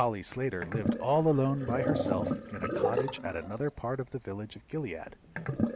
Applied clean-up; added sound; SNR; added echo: none; Sink (filling or washing); 2 dB; none.